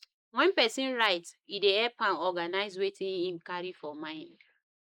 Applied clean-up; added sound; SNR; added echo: neural mask model Resemble Enhance denoiser.